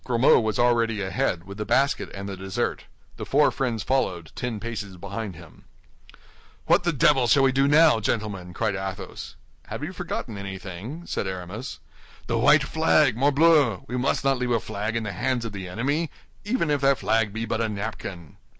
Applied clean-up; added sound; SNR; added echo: none; none; none; none.